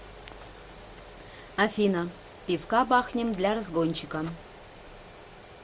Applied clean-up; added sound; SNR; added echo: none; none; none; none.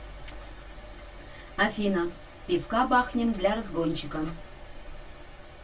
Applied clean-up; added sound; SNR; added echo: none; none; none; reverberation time 0.1 s.